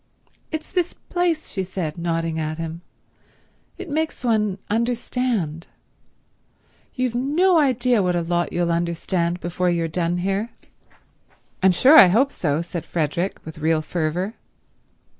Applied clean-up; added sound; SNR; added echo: none; none; none; none.